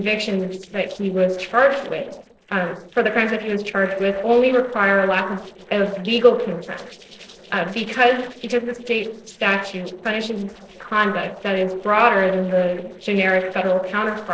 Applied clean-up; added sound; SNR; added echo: neural separator model SepFormer DNS4.